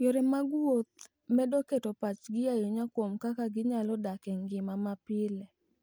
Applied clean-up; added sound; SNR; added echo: none; none; none; none.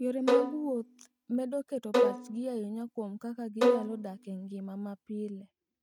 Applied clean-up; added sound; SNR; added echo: neural mask model RNNoise.